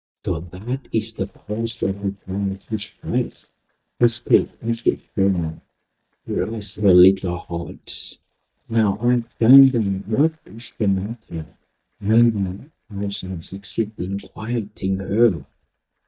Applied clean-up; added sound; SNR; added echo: neural mask model DeepFilterNet 3.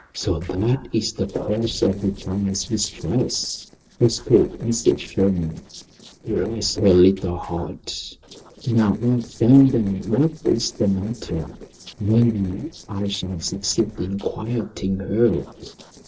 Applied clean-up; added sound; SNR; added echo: neural separator model SepFormer DNS4.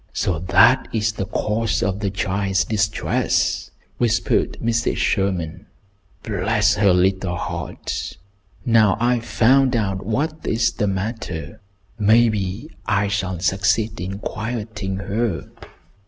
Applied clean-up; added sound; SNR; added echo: none; none; none; none.